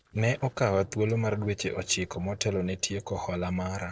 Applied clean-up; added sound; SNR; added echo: neural separator model SepFormer DNS4.